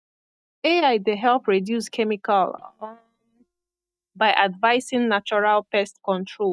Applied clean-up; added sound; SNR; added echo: neural mask model DeepFilterNet 3.